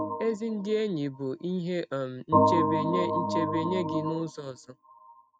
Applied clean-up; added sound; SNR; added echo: neural mask model RNNoise.